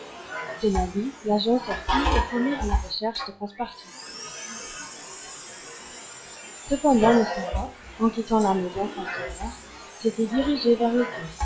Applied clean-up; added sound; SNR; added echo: classical method log-MMSE.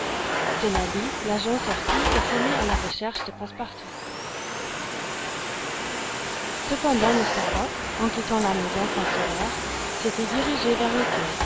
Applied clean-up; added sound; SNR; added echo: none; Domestic sounds, home sounds; -1 dB; none.